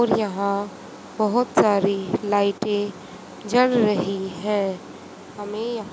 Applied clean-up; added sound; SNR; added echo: none; none; none; none.